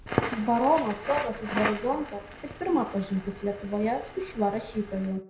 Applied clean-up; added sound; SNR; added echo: none; Crackle; 7 dB; reverberation time 0.5 s.